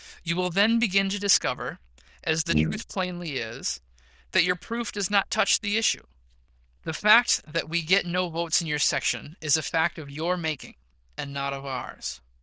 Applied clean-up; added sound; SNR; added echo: neural diffusion model UNIVERSE++.